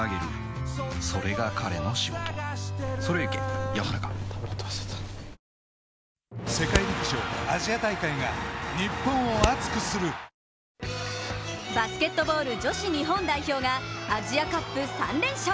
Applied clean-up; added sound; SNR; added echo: none; Scissors; 3 dB; none.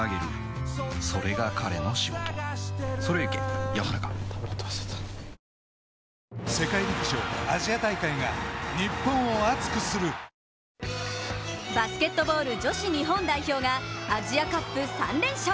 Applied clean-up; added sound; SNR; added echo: none; none; none; none.